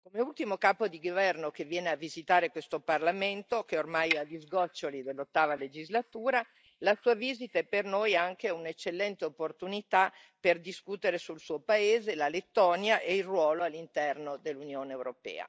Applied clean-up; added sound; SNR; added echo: neural mask model DeepFilterNet 3.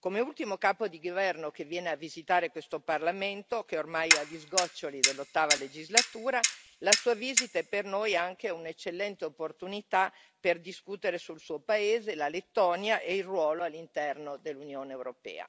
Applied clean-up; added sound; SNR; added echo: none; Clock; -2 dB; none.